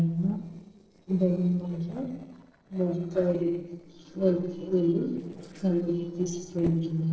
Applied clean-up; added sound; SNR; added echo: neural separator model SepFormer DNS4.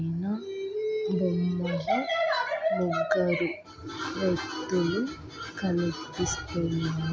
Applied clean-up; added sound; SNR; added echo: none; none; none; none.